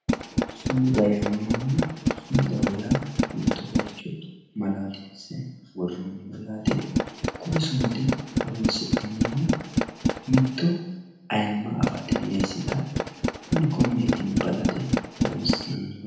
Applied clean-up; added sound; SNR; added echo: none; Tools; -1 dB; reverberation time 0.9 s.